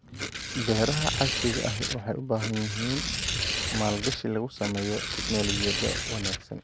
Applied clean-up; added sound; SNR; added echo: none; Tearing; 1 dB; none.